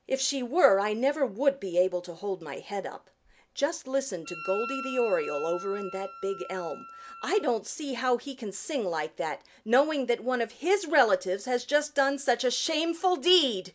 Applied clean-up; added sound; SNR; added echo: none; Wind instrument, woodwind instrument; 12 dB; none.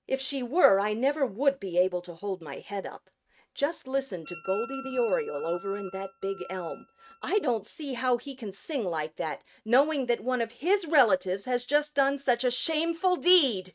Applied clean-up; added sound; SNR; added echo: neural mask model RNNoise.